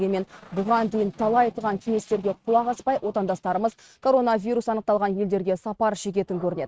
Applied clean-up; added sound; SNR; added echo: neural mask model RNNoise.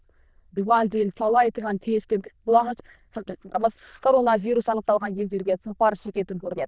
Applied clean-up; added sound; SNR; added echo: neural diffusion model UNIVERSE++.